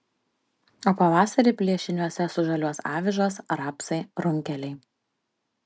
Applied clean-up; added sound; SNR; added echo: none; none; none; none.